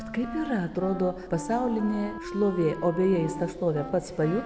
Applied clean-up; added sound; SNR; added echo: none; Wind instrument, woodwind instrument; 11 dB; none.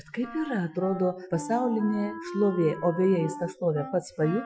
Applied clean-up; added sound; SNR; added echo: classical method Wiener filter.